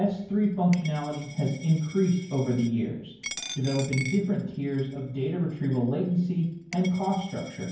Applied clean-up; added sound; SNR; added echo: none; Coin (dropping); 16 dB; reverberation time 0.9 s.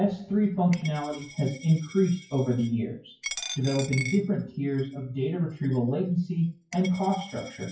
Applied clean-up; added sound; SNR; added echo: classical method WPE with log-MMSE.